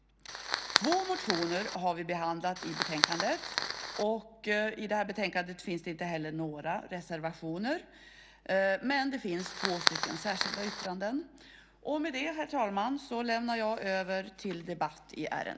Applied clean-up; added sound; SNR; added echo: none; Fire; 0 dB; none.